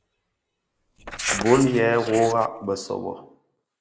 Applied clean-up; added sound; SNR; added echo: neural mask model Resemble Enhance denoiser.